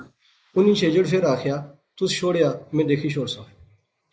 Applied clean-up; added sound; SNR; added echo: neural mask model Resemble Enhance denoiser.